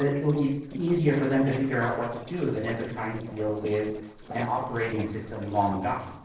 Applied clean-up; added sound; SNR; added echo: neural separator model SepFormer DNS4.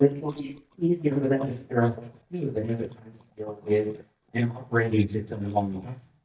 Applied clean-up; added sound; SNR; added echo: neural mask model DeepFilterNet 3.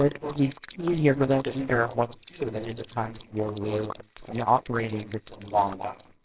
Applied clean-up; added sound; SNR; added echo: neural separator model SepFormer WHAMR!.